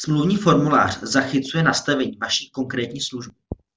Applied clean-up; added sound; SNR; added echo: none; none; none; none.